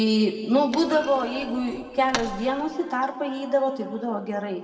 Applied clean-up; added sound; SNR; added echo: none; Thump, thud; 16 dB; reverberation time 2.2 s.